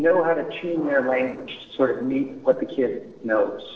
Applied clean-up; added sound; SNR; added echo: neural separator model SepFormer DNS4.